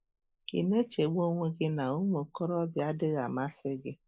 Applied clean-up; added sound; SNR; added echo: neural mask model Resemble Enhance denoiser.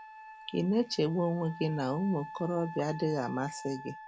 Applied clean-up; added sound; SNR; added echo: none; Wind instrument, woodwind instrument; 14 dB; none.